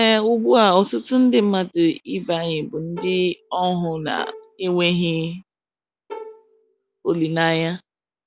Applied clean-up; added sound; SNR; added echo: none; Bowed string instrument; 19 dB; none.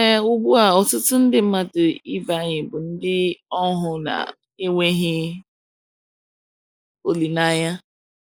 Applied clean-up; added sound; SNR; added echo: neural mask model Resemble Enhance denoiser.